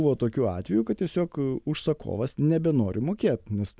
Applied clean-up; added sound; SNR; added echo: none; none; none; none.